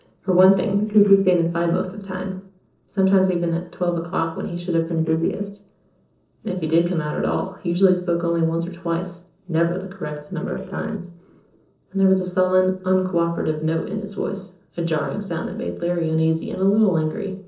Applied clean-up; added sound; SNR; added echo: neural separator model SepFormer DNS4.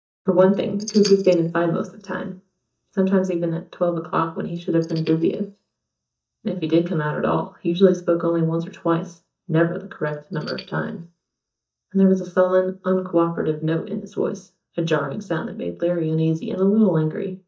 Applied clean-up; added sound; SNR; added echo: neural mask model DeepFilterNet 3.